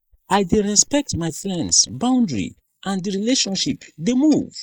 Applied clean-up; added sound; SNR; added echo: neural mask model Resemble Enhance denoiser.